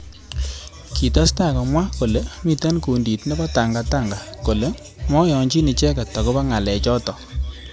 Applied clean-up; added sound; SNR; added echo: none; none; none; none.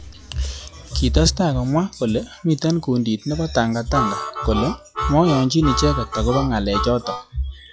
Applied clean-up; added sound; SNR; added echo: classical method log-MMSE.